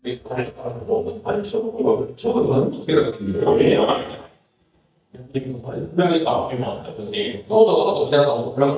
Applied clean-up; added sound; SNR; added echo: neural mask model DeepFilterNet 3.